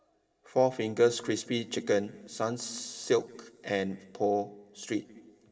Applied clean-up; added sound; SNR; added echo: none; none; none; reverberation time 1.6 s.